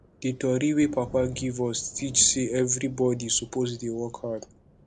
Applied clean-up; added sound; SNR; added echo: none; Thunder; 20 dB; none.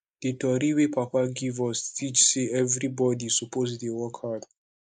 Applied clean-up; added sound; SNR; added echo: neural mask model Resemble Enhance denoiser.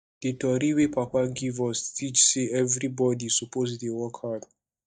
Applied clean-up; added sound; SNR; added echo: neural mask model DeepFilterNet 3.